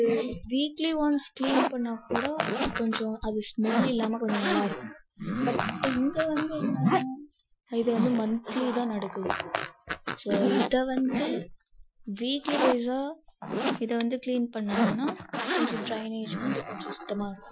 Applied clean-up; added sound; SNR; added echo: classical method Wiener filter.